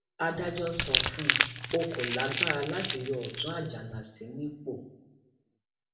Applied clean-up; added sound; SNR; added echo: none; Crumpling, crinkling; -3 dB; reverberation time 0.7 s.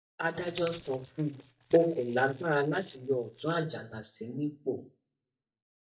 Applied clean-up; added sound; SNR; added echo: neural mask model DeepFilterNet 3.